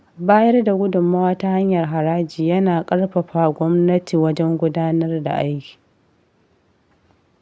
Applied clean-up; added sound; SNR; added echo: none; none; none; none.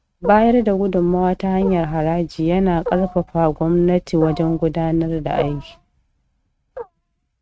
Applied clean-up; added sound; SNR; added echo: neural mask model RNNoise.